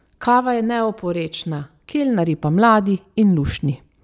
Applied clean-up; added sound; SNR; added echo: none; none; none; none.